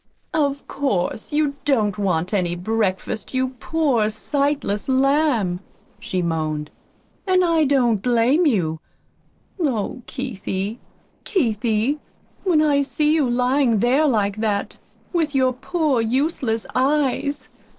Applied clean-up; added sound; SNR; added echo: neural separator model SepFormer DNS4.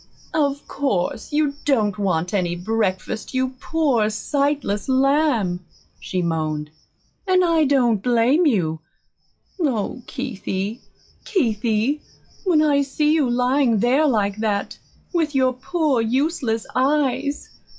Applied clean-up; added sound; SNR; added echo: classical method log-MMSE.